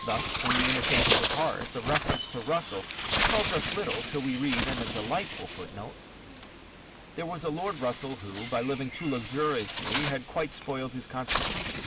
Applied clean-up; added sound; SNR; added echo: none; Bird; -2 dB; none.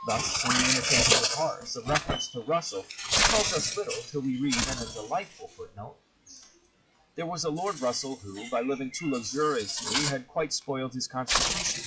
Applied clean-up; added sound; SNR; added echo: classical method log-MMSE.